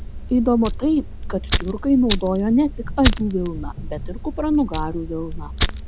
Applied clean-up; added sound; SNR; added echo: none; Fire; 4 dB; none.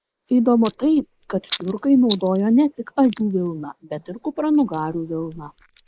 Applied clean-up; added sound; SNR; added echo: neural mask model Resemble Enhance denoiser.